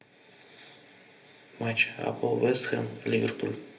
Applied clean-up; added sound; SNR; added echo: none; none; none; reverberation time 0.3 s.